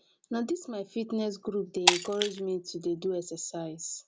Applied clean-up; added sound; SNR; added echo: none; Shatter; -1 dB; none.